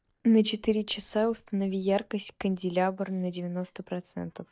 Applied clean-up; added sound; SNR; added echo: neural mask model DeepFilterNet 3.